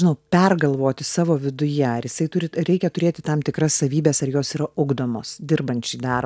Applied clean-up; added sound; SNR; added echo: none; none; none; none.